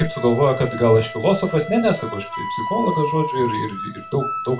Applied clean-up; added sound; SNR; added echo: none; Wind instrument, woodwind instrument; 8 dB; reverberation time 0.3 s.